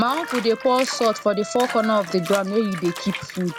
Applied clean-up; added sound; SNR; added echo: none; Trumpet + Bathtub (filling or washing) / Water; 11 dB; none.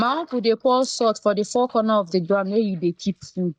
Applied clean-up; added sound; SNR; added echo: neural mask model DeepFilterNet 3.